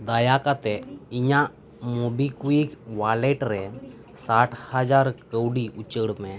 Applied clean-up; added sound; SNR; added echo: none; none; none; none.